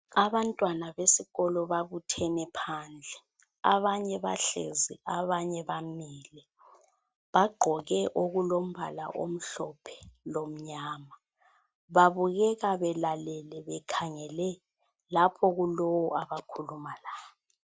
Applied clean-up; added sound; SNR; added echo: none; none; none; none.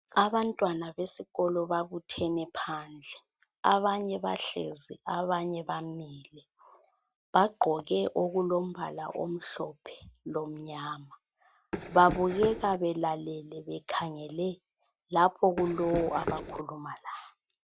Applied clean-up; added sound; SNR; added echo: none; Run; 6 dB; none.